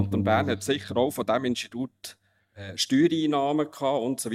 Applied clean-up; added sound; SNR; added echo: neural mask model DeepFilterNet 3.